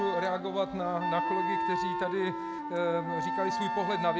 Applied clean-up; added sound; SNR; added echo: none; Wind instrument, woodwind instrument + Wind instrument, woodwind instrument; 0 dB; none.